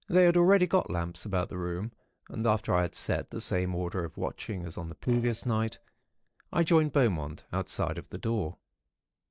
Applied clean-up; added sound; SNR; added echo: neural separator model SepFormer DNS4.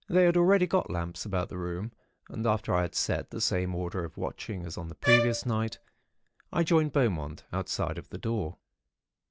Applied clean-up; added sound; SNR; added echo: none; Bowed string instrument; 2 dB; none.